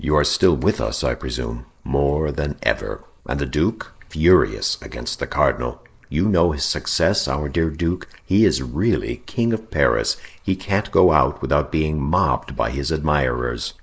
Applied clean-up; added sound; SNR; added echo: neural mask model Resemble Enhance denoiser.